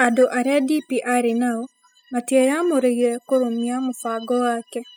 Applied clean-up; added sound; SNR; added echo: classical method spectral subtraction.